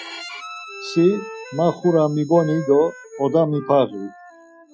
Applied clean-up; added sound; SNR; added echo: classical method Wiener filter.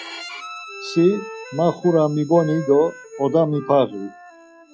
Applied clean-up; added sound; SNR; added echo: classical method log-MMSE.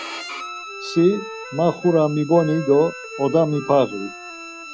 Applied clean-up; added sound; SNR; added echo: none; Wind instrument, woodwind instrument + Bowed string instrument; 13 dB; none.